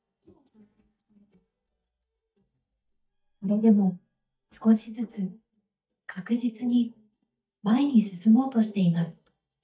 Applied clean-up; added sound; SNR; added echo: neural mask model DeepFilterNet 3.